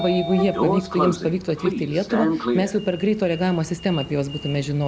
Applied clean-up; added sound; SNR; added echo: none; Sliding door; 5 dB; none.